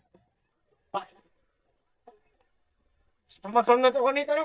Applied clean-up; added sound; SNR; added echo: neural mask model DeepFilterNet 3.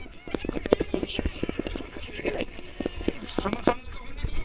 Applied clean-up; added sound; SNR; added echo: neural separator model SepFormer WHAMR!.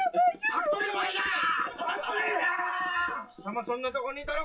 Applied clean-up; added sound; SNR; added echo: classical method WPE with log-MMSE.